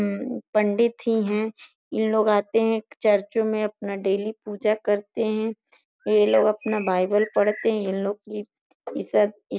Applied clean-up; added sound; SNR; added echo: none; Bird; 18 dB; none.